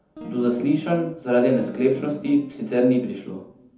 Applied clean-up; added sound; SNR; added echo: none; Guitar; 15 dB; reverberation time 0.6 s.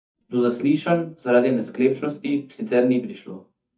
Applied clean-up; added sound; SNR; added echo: neural mask model DeepFilterNet 3.